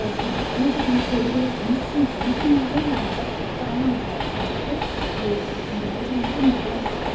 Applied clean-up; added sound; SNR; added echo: none; Train; 2 dB; reverberation time 0.4 s.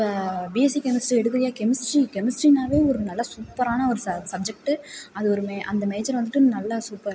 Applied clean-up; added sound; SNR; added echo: none; none; none; none.